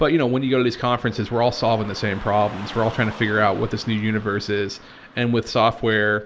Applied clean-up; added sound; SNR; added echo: none; Car passing by / Traffic noise, roadway noise; 19 dB; none.